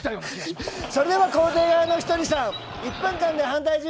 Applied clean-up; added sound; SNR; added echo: none; Bird; 12 dB; none.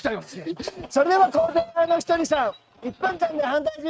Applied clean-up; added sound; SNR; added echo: neural mask model RNNoise.